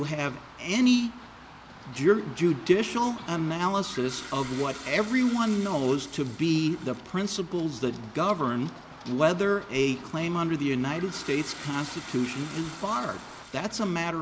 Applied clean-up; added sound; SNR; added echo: none; Run + Toilet flush; 16 dB; none.